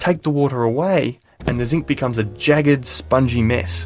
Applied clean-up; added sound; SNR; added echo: none; Motor vehicle (road); 13 dB; none.